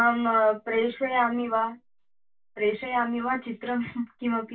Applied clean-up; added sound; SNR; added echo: none; none; none; reverberation time 0.1 s.